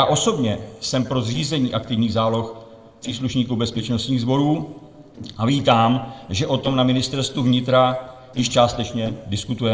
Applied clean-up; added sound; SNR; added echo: neural separator model SepFormer DNS4.